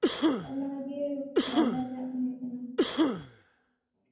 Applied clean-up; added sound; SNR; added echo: none; Cough; -5 dB; reverberation time 0.9 s.